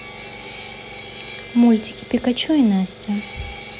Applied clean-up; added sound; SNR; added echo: none; Sawing; 14 dB; none.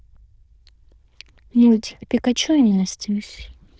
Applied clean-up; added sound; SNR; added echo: neural diffusion model UNIVERSE++.